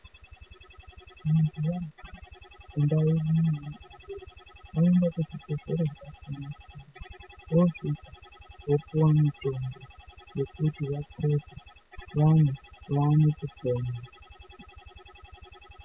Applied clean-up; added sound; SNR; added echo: classical method spectral subtraction.